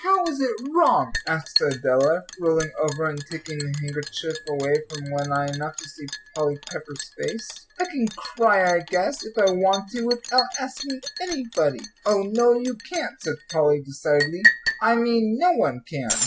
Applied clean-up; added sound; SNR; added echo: none; Liquid; 8 dB; none.